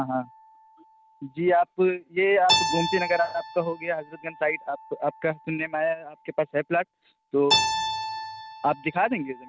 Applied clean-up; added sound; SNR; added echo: none; Keyboard (musical); 5 dB; none.